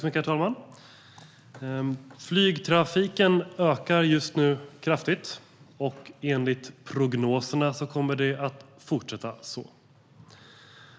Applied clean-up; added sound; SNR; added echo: none; none; none; none.